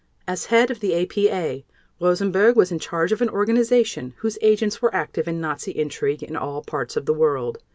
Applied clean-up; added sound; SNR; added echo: none; none; none; none.